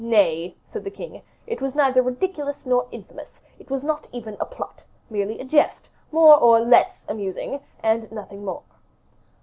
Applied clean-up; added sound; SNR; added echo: none; none; none; none.